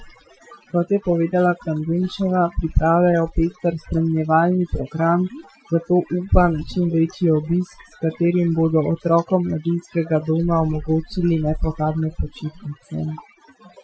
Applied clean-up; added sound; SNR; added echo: classical method Wiener filter.